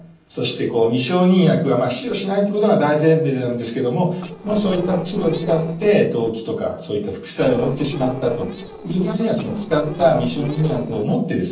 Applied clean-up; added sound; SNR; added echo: neural separator model SepFormer DNS4.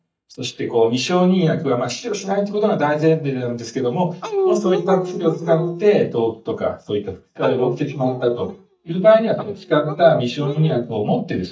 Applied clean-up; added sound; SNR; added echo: neural mask model DeepFilterNet 3.